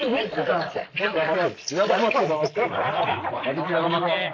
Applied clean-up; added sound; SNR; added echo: neural mask model Resemble Enhance denoiser.